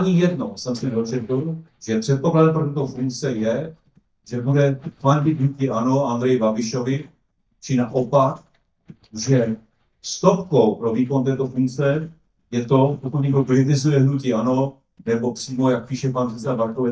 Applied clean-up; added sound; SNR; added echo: neural mask model DeepFilterNet 3.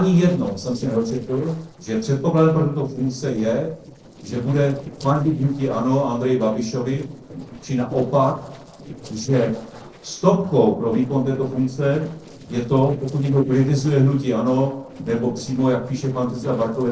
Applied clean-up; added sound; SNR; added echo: neural separator model SepFormer DNS4.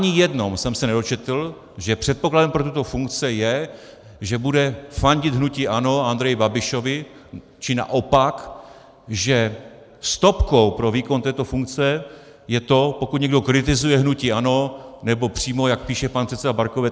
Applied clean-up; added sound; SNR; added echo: none; none; none; none.